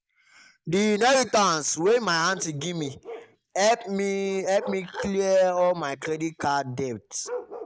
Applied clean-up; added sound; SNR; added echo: neural mask model Resemble Enhance denoiser.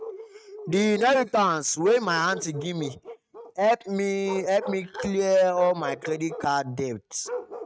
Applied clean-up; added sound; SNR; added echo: neural mask model RNNoise.